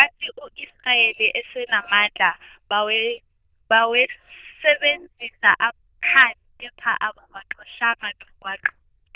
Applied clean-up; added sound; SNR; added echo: neural diffusion model UNIVERSE++.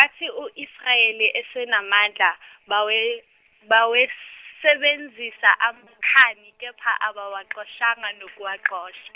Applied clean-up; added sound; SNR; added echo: none; none; none; none.